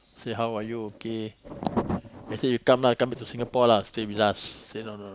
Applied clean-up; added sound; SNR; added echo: none; none; none; none.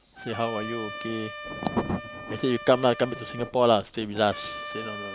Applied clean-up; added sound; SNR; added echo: none; Trumpet; 12 dB; none.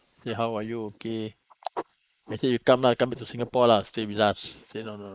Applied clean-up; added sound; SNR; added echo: neural mask model Resemble Enhance denoiser.